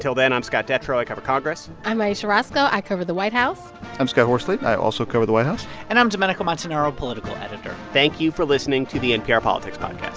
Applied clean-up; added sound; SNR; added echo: none; none; none; none.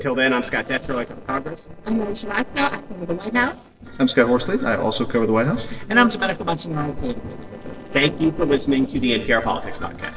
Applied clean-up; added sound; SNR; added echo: neural separator model SepFormer DNS4.